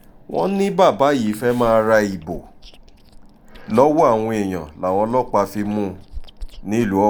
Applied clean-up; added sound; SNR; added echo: none; Chewing, mastication; 20 dB; none.